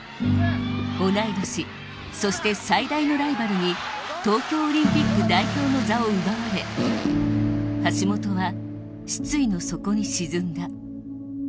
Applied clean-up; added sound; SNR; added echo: none; Fart; 3 dB; none.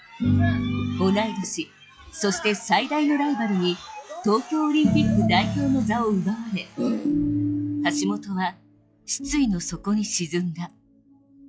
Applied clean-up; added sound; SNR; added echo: classical method log-MMSE.